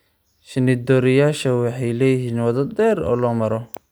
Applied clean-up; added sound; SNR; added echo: none; none; none; none.